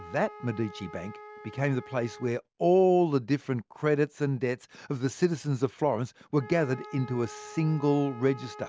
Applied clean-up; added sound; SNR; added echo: none; Wind instrument, woodwind instrument; 20 dB; none.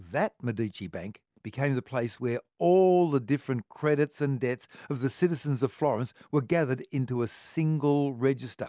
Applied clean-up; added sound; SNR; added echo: none; none; none; none.